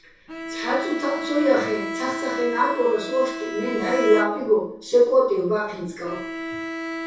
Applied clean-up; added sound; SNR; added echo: none; Bowed string instrument; 8 dB; reverberation time 0.6 s.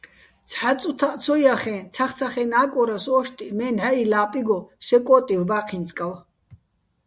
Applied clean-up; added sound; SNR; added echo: none; none; none; none.